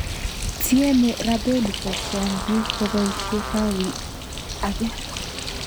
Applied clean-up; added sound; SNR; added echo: none; Fart + Bird; 5 dB; none.